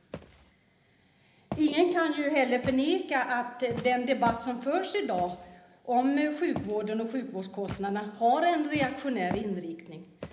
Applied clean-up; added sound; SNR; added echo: none; Walk, footsteps; 15 dB; reverberation time 0.8 s.